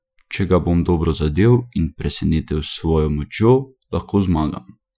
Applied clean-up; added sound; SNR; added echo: classical method Wiener filter.